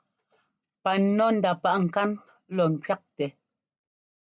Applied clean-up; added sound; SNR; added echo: none; none; none; none.